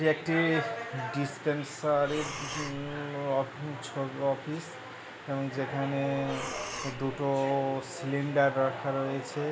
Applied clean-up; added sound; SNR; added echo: none; Breathing; 10 dB; none.